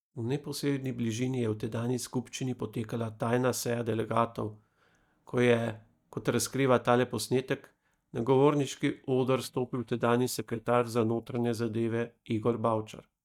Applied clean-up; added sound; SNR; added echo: neural mask model DeepFilterNet 3.